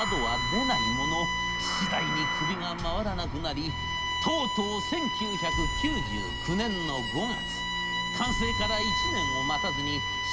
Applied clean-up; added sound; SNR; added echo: none; Bowed string instrument; 0 dB; reverberation time 0.8 s.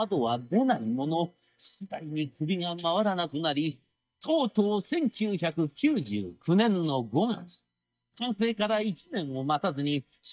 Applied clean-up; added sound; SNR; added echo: neural mask model DeepFilterNet 3.